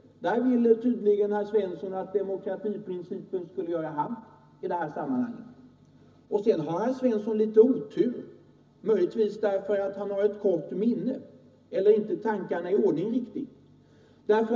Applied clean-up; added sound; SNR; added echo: none; none; none; reverberation time 0.4 s.